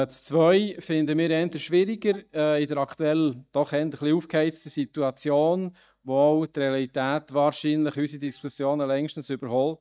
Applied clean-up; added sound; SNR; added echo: neural mask model DeepFilterNet 3.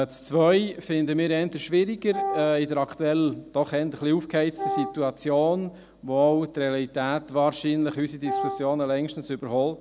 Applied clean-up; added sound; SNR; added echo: none; Wind instrument, woodwind instrument; 6 dB; none.